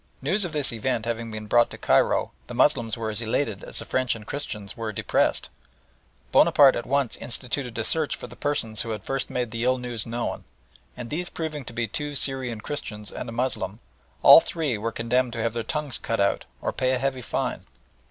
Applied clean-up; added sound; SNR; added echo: none; none; none; none.